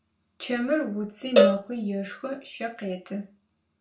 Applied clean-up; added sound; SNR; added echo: none; Cowbell; -4 dB; reverberation time 0.3 s.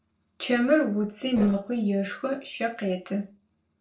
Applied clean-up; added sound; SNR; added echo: neural separator model SepFormer DNS4.